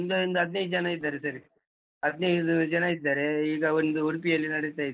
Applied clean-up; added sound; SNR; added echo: neural mask model Resemble Enhance denoiser.